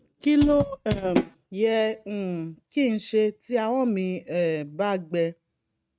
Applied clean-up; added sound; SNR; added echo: neural mask model RNNoise.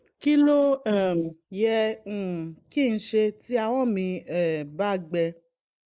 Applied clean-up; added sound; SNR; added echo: neural mask model Resemble Enhance denoiser.